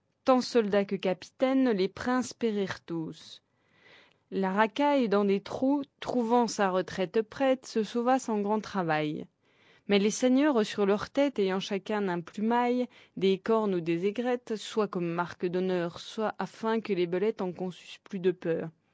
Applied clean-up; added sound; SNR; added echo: none; none; none; none.